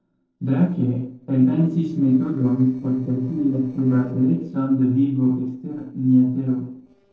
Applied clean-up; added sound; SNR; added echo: neural separator model SepFormer DNS4.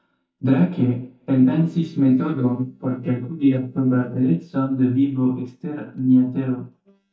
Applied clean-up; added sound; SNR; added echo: neural mask model DeepFilterNet 3.